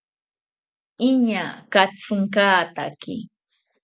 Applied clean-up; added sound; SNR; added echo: none; none; none; none.